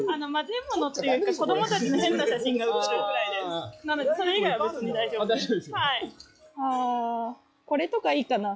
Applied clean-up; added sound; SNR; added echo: classical method log-MMSE.